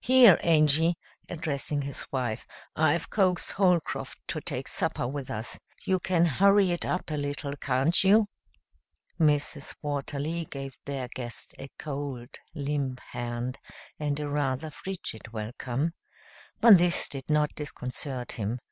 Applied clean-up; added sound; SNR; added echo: none; none; none; none.